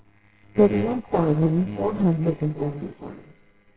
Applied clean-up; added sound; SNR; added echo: neural separator model SepFormer WHAMR!.